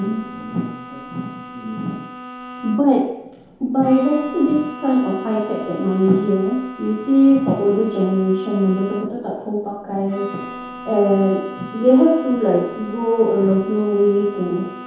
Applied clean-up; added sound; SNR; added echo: none; Bowed string instrument; 16 dB; reverberation time 0.8 s.